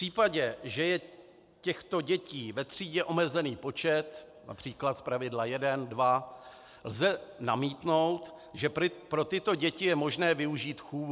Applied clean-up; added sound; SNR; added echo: none; none; none; none.